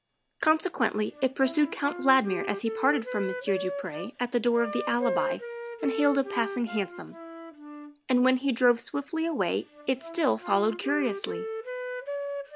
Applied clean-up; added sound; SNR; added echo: none; Wind instrument, woodwind instrument; 8 dB; none.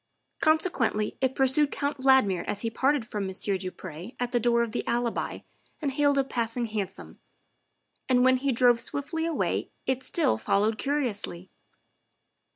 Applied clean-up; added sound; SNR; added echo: none; none; none; none.